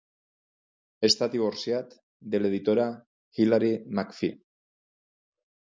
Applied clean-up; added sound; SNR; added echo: none; none; none; none.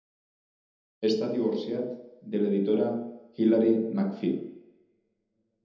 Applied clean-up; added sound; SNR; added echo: none; none; none; reverberation time 0.9 s.